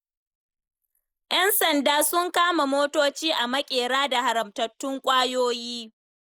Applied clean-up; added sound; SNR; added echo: neural mask model Resemble Enhance denoiser.